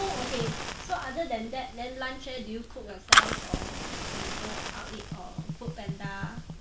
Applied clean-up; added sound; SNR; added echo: none; Fire; -4 dB; none.